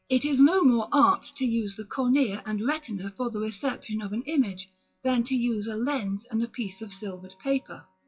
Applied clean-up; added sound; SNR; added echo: classical method WPE with log-MMSE.